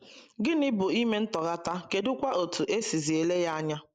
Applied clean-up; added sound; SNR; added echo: none; none; none; none.